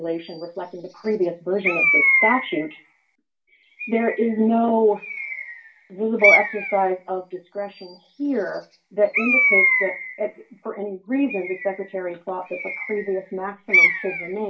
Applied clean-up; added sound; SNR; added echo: none; Bird; 0 dB; reverberation time 0.2 s.